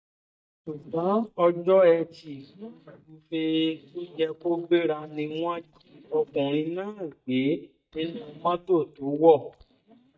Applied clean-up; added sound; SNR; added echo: neural mask model DeepFilterNet 3.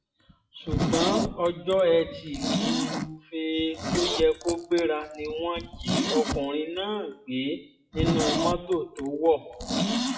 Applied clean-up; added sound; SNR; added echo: classical method WPE with log-MMSE.